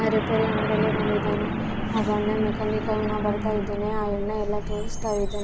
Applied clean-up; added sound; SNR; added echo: none; Truck; 1 dB; none.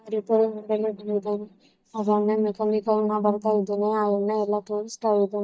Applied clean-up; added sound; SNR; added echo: neural mask model DeepFilterNet 3.